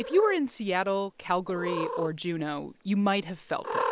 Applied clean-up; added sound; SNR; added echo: none; Cat; 8 dB; none.